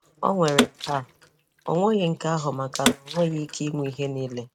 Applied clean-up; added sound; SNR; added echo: neural mask model RNNoise.